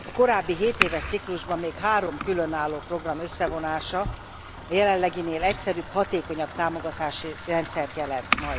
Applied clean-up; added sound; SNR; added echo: none; Bathtub (filling or washing) / Water tap, faucet; 13 dB; none.